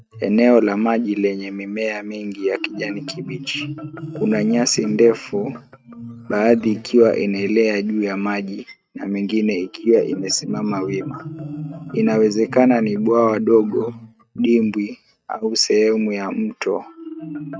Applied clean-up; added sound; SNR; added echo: neural mask model RNNoise.